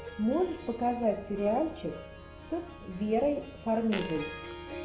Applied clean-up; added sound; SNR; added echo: none; Harp + Fart; 13 dB; none.